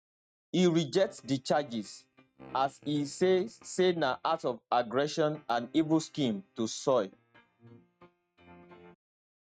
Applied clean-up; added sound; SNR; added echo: neural mask model RNNoise.